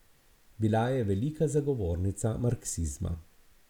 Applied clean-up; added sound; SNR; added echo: none; none; none; none.